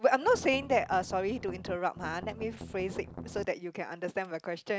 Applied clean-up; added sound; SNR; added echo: none; Strum; 12 dB; none.